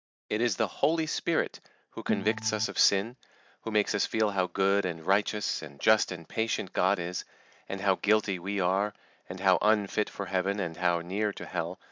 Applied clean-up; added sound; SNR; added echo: neural mask model DeepFilterNet 3.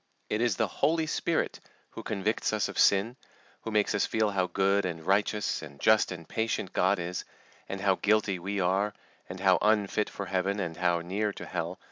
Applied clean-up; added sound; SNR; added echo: none; none; none; none.